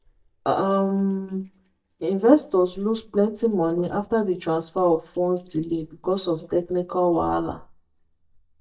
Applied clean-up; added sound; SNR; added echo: neural mask model DeepFilterNet 3.